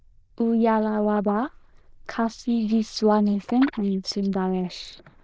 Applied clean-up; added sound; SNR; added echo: neural diffusion model UNIVERSE++.